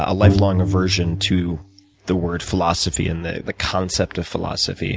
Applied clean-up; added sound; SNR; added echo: none; Bowed string instrument; 2 dB; none.